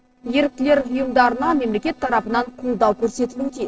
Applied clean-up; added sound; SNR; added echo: neural separator model SepFormer DNS4.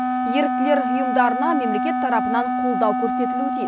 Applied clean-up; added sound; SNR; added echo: none; Wind instrument, woodwind instrument; -1 dB; none.